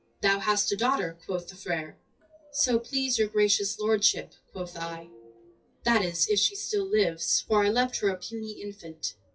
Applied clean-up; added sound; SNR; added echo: classical method WPE with log-MMSE.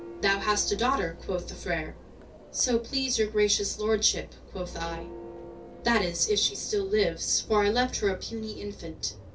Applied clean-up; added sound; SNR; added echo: none; Church bell; 17 dB; reverberation time 0.3 s.